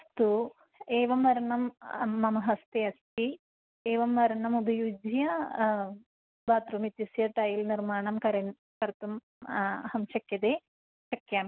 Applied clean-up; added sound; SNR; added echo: none; none; none; none.